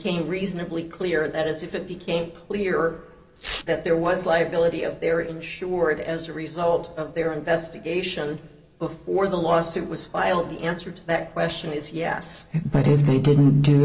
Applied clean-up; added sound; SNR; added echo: none; Tearing; 13 dB; reverberation time 1.2 s.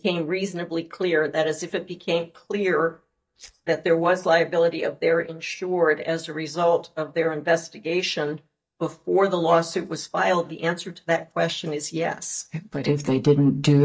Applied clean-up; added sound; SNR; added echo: neural mask model DeepFilterNet 3.